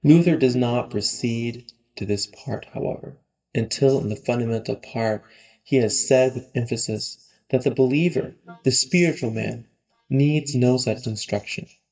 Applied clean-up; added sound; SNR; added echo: neural mask model DeepFilterNet 3.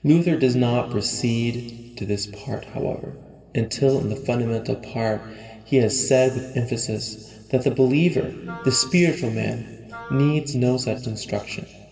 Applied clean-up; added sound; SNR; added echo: none; Wind instrument, woodwind instrument; 17 dB; reverberation time 1.8 s.